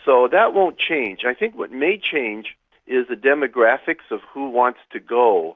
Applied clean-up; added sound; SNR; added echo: none; none; none; none.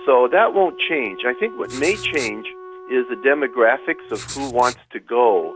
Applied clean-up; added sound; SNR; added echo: none; Wind instrument, woodwind instrument + Writing; 15 dB; none.